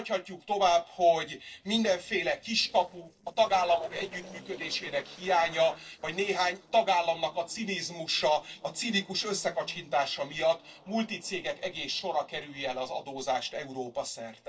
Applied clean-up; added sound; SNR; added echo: neural separator model SepFormer DNS4.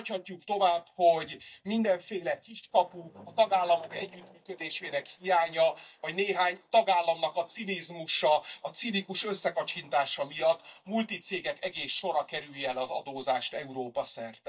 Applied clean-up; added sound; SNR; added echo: neural mask model DeepFilterNet 3.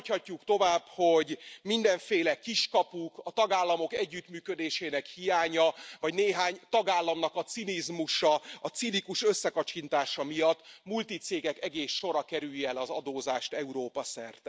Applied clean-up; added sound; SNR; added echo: none; none; none; none.